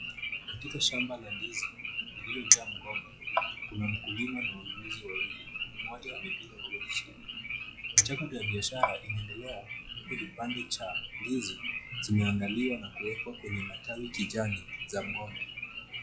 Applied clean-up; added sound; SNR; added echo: classical method log-MMSE.